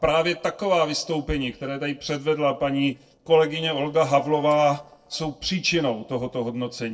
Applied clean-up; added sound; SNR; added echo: neural separator model SepFormer DNS4.